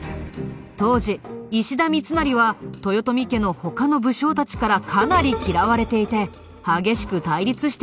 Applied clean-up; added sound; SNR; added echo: none; none; none; none.